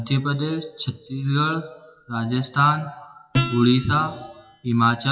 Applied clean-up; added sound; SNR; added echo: classical method WPE with log-MMSE.